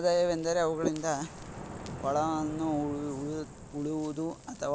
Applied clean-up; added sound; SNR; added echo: none; Ocean; 11 dB; none.